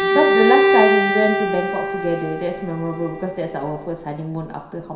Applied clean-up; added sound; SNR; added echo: none; Bowed string instrument; -2 dB; reverberation time 0.7 s.